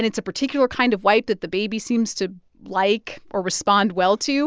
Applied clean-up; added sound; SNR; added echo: none; none; none; none.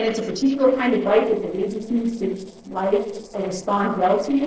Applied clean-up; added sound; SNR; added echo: neural separator model SepFormer DNS4.